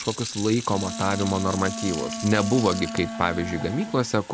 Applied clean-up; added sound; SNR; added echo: none; Fill (with liquid) / Sink (filling or washing) + Wind instrument, woodwind instrument; 8 dB; none.